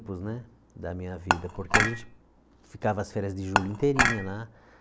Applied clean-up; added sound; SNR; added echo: none; Dishes, pots, and pans / Chink, clink; -5 dB; none.